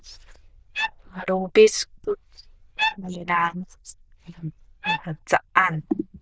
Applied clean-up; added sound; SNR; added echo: neural diffusion model UNIVERSE++.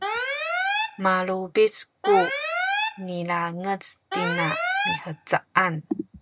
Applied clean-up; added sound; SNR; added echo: none; Alarm; 3 dB; none.